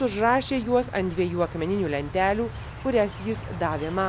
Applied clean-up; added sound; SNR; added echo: none; Insect; 12 dB; none.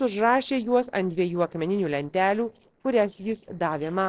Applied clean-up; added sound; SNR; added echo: neural separator model SepFormer DNS4.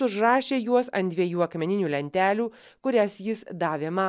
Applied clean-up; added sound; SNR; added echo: none; none; none; none.